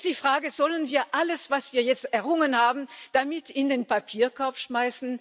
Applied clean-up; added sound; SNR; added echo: none; none; none; none.